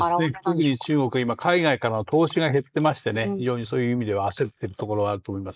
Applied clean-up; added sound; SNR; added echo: neural mask model Resemble Enhance denoiser.